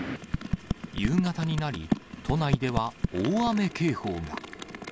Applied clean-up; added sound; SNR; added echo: none; none; none; none.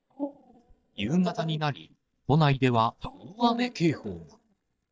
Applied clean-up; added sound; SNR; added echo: neural mask model DeepFilterNet 3.